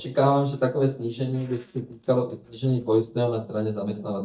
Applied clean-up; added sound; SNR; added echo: neural mask model DeepFilterNet 3.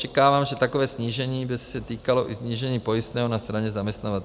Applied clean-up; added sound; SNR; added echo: none; none; none; none.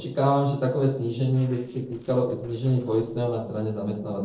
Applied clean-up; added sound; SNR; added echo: neural separator model SepFormer DNS4.